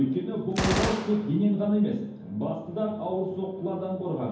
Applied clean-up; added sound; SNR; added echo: none; Gunshot, gunfire; 6 dB; reverberation time 0.9 s.